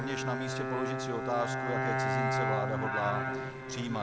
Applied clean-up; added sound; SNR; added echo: none; Bowed string instrument; -3 dB; none.